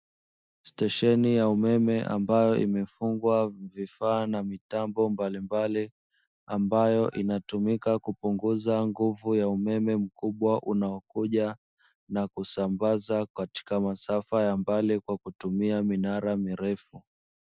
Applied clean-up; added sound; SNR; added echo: neural mask model DeepFilterNet 3.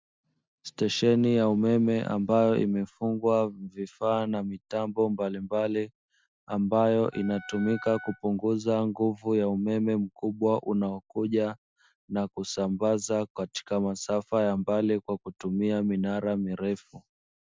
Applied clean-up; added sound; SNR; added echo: none; Wind instrument, woodwind instrument; 19 dB; none.